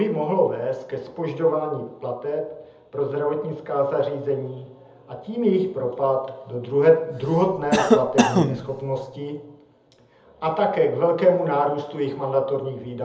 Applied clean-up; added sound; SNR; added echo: none; Cough; -1 dB; reverberation time 0.7 s.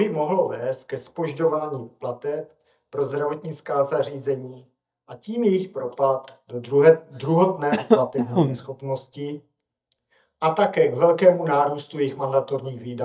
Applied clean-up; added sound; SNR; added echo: neural mask model DeepFilterNet 3.